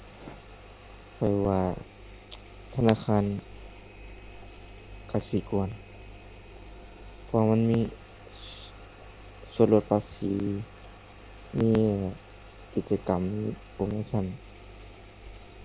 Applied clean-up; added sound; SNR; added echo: none; Engine; 16 dB; none.